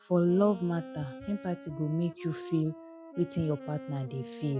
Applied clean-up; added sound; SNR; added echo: classical method log-MMSE.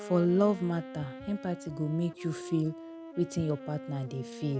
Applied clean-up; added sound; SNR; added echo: none; Wind instrument, woodwind instrument; 13 dB; none.